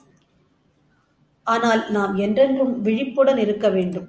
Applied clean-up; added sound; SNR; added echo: none; none; none; none.